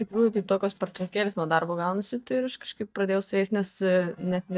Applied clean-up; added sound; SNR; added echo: neural mask model DeepFilterNet 3.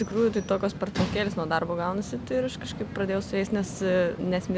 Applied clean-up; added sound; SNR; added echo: none; none; none; none.